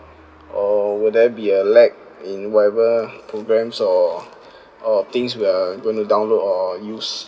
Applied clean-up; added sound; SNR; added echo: none; none; none; none.